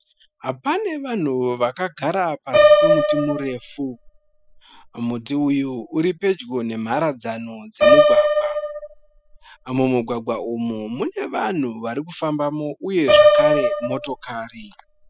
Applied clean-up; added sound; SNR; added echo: classical method spectral subtraction.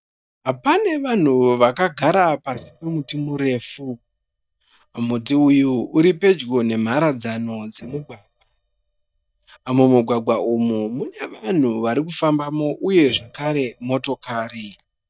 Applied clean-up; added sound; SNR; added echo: neural mask model DeepFilterNet 3.